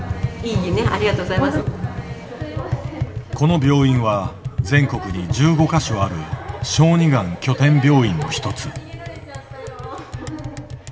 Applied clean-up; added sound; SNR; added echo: none; Tap; 8 dB; reverberation time 2.0 s.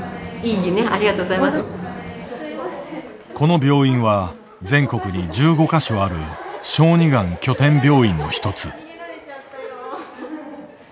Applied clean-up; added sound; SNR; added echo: none; none; none; none.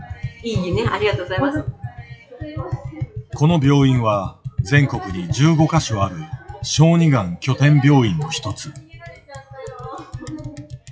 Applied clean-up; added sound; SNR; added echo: classical method WPE with log-MMSE.